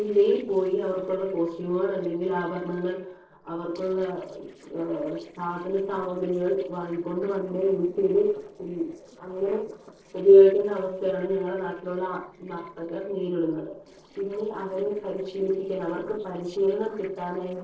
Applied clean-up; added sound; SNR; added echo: neural separator model SepFormer DNS4.